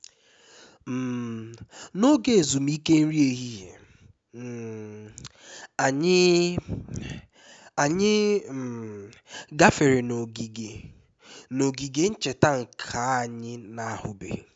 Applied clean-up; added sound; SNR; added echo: none; none; none; none.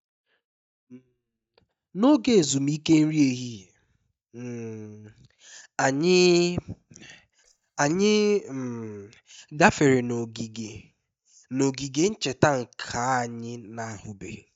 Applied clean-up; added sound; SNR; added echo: neural mask model DeepFilterNet 3.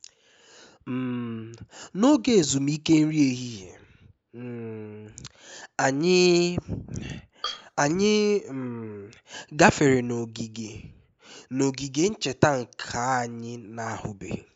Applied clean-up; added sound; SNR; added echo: neural mask model Resemble Enhance denoiser.